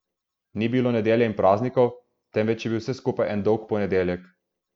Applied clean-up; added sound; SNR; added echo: none; none; none; none.